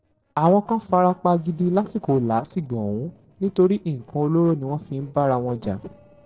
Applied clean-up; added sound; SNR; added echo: neural separator model SepFormer DNS4.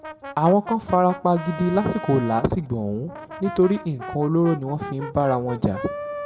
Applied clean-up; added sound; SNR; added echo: none; Brass instrument; 13 dB; reverberation time 1.1 s.